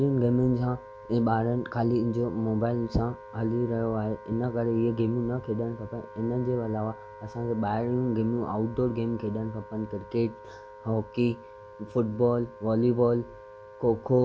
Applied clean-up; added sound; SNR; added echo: none; Wind instrument, woodwind instrument; 18 dB; none.